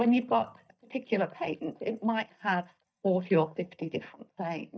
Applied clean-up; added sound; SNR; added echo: neural mask model DeepFilterNet 3.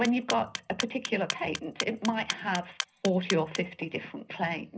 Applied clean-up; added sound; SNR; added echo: none; Clock; 8 dB; reverberation time 0.5 s.